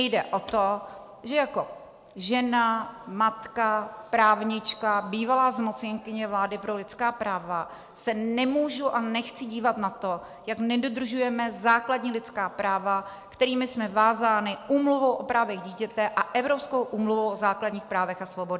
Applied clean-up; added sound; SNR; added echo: none; none; none; none.